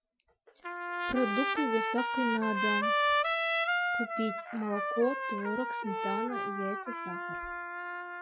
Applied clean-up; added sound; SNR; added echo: classical method Wiener filter.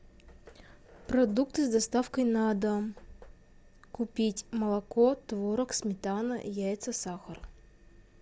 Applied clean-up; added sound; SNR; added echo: none; none; none; none.